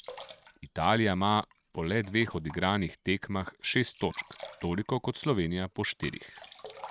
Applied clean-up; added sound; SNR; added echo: neural mask model RNNoise.